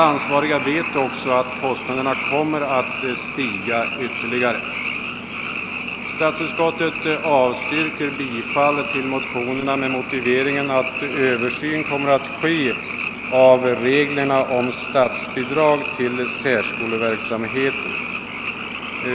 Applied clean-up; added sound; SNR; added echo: none; Frog; 6 dB; none.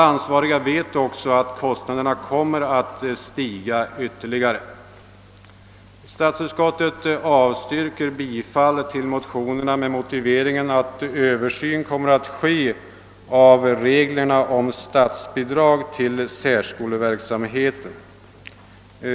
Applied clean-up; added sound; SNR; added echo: none; none; none; none.